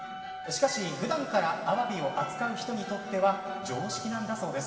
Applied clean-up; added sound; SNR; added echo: none; Wind instrument, woodwind instrument; 13 dB; reverberation time 2.6 s.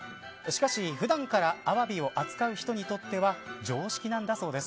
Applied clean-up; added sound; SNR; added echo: none; none; none; none.